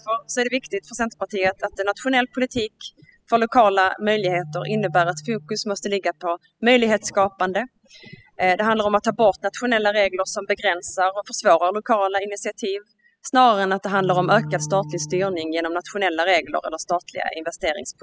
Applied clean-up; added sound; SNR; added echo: classical method spectral subtraction.